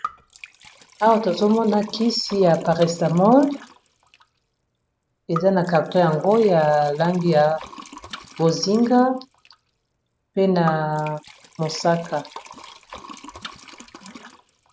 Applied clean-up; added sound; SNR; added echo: none; Liquid; 19 dB; none.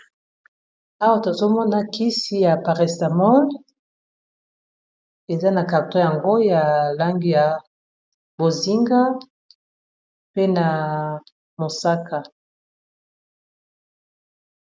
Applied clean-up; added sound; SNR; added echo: none; none; none; none.